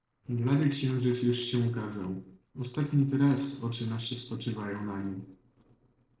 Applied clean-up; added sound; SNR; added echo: neural separator model SepFormer DNS4.